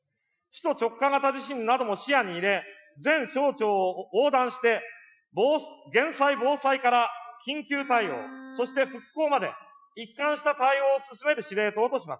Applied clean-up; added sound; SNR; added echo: classical method Wiener filter.